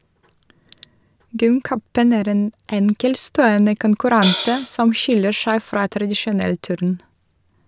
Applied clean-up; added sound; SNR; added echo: none; Hi-hat; 0 dB; none.